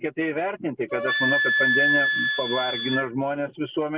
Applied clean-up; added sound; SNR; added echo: none; Wind instrument, woodwind instrument; -2 dB; none.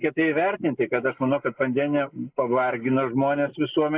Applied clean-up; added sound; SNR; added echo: neural mask model Resemble Enhance denoiser.